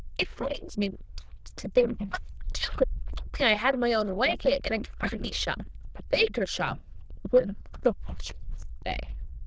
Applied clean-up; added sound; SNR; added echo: neural diffusion model UNIVERSE++.